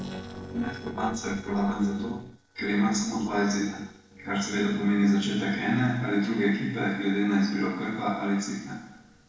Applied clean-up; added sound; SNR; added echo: neural separator model SepFormer DNS4.